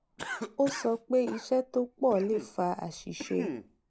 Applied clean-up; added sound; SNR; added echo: none; Cough; 12 dB; none.